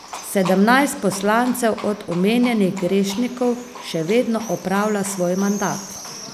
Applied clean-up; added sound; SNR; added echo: none; Livestock, farm animals, working animals; 16 dB; none.